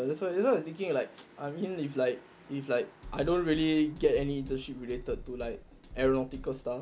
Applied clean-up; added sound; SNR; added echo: none; Drum kit; 14 dB; none.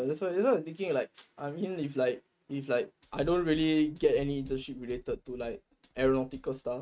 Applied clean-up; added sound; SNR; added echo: neural mask model RNNoise.